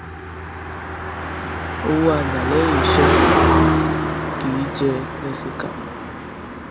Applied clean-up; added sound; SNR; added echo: none; Car passing by; -5 dB; none.